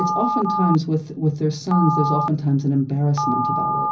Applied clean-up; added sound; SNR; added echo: none; Telephone; 3 dB; reverberation time 0.5 s.